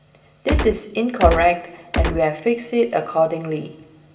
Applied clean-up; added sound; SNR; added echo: none; Gunshot, gunfire; 0 dB; reverberation time 1.1 s.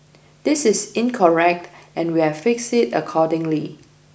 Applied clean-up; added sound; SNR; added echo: none; none; none; none.